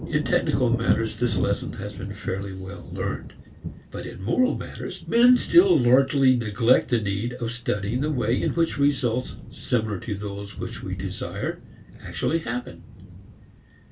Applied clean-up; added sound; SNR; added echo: none; Thunder / Wind; 9 dB; reverberation time 0.2 s.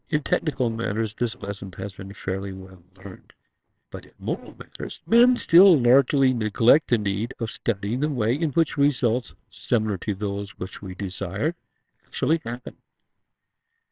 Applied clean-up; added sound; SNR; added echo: neural separator model SepFormer WHAMR!.